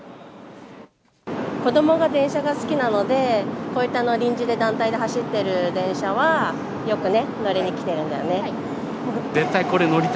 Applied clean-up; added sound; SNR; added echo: none; none; none; none.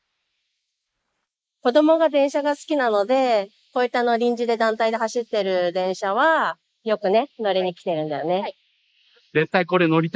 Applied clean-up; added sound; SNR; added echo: neural mask model Resemble Enhance denoiser.